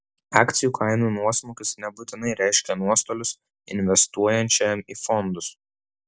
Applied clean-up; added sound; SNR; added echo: none; none; none; none.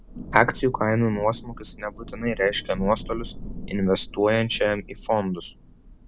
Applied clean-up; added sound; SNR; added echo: none; Thunder / Rain; 14 dB; none.